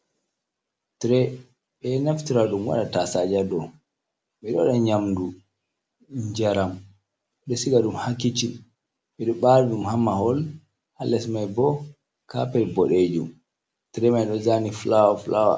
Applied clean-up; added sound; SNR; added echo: none; none; none; none.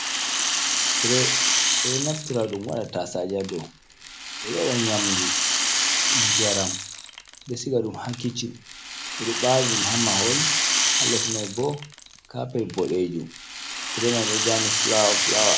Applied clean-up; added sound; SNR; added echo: none; Rattle; -3 dB; none.